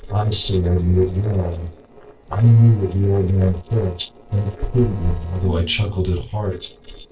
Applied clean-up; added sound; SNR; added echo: neural separator model SepFormer DNS4.